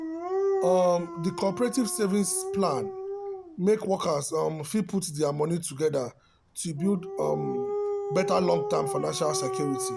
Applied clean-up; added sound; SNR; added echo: none; Dog; 5 dB; none.